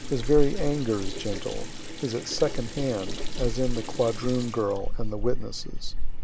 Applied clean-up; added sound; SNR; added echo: none; Sink (filling or washing) / Water tap, faucet; -2 dB; none.